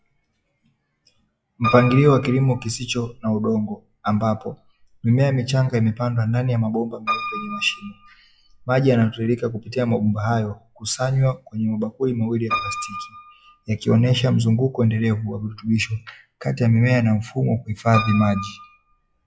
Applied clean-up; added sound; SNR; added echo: classical method log-MMSE.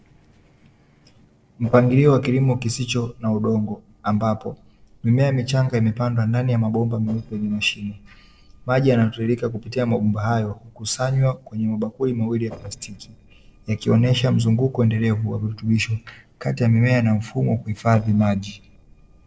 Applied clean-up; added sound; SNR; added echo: neural separator model SepFormer DNS4.